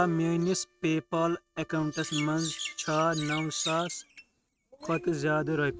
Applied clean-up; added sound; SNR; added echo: neural mask model RNNoise.